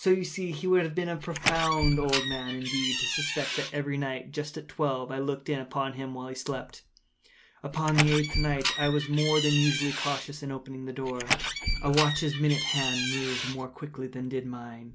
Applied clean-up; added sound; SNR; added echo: none; Door; 1 dB; none.